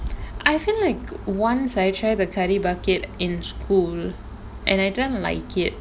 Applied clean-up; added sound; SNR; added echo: none; none; none; none.